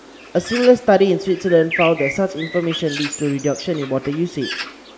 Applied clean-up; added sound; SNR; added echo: none; Bird + Bird; 11 dB; none.